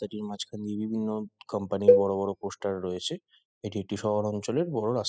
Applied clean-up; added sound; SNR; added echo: classical method spectral subtraction.